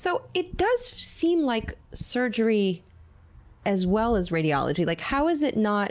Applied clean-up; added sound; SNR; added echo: none; none; none; none.